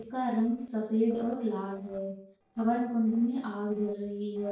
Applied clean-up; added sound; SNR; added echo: neural separator model SepFormer DNS4.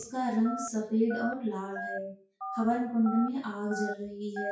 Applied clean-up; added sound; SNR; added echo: classical method WPE with log-MMSE.